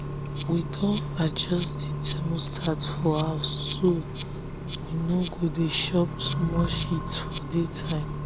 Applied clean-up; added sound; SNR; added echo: none; Accelerating, revving, vroom + Insect; 4 dB; none.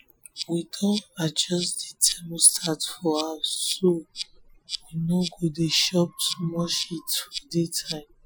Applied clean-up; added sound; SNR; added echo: classical method Wiener filter.